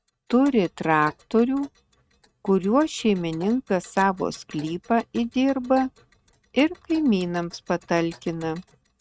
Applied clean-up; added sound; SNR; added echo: neural mask model RNNoise.